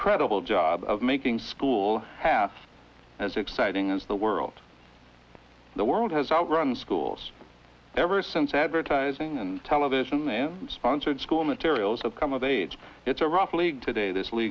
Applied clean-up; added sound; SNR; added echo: none; none; none; none.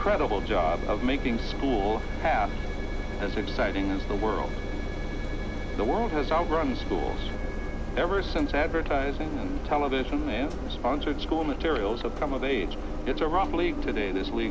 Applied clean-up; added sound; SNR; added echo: none; Engine; 2 dB; none.